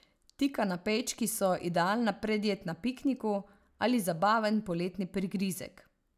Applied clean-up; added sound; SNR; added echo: none; none; none; none.